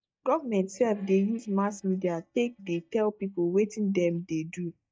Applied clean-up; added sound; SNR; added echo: neural mask model DeepFilterNet 3.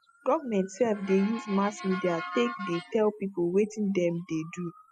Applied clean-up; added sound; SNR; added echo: classical method spectral subtraction.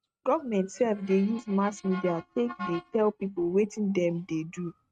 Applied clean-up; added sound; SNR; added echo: neural mask model RNNoise.